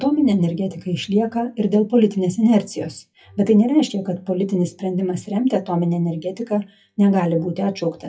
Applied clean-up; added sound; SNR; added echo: classical method WPE with log-MMSE.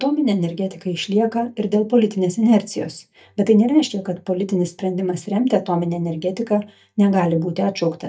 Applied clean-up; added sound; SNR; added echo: neural mask model DeepFilterNet 3.